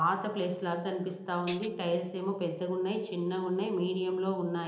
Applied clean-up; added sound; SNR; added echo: none; Tambourine; 1 dB; reverberation time 0.8 s.